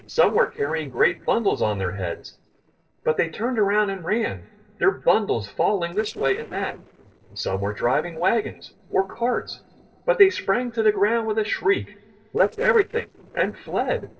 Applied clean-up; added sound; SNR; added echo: neural separator model SepFormer DNS4.